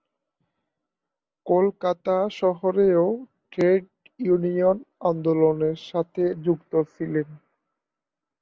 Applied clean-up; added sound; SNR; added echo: none; none; none; none.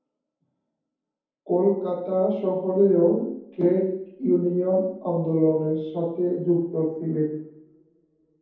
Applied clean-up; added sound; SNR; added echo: none; none; none; reverberation time 0.9 s.